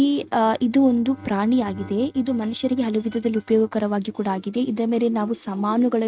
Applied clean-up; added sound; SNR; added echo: neural mask model RNNoise.